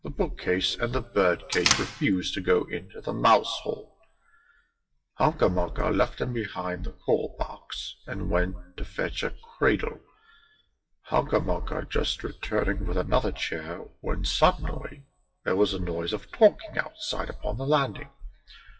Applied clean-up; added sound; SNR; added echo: classical method WPE with log-MMSE.